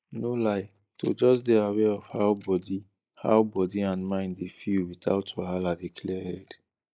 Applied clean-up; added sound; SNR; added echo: neural mask model Resemble Enhance denoiser.